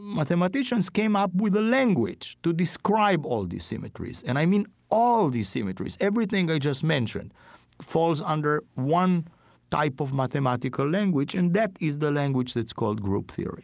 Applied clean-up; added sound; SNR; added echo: none; none; none; none.